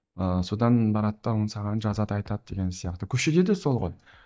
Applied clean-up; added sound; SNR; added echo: neural mask model DeepFilterNet 3.